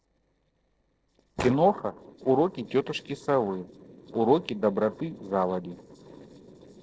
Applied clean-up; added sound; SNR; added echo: neural separator model SepFormer DNS4.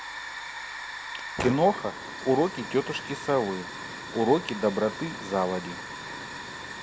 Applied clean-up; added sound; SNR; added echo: none; Hiss / Fire; 8 dB; none.